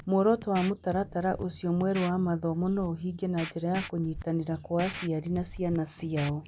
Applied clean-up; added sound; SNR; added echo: none; Scratching (performance technique); 15 dB; none.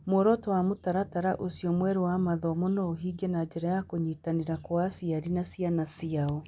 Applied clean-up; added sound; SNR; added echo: none; none; none; none.